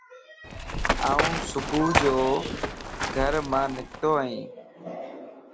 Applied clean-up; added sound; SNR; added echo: none; Run; 1 dB; none.